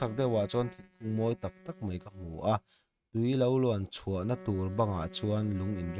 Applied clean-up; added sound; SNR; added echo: neural mask model RNNoise.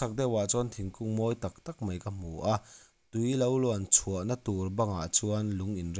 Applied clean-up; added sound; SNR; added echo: none; none; none; none.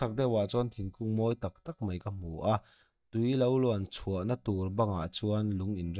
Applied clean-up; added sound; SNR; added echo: neural mask model DeepFilterNet 3.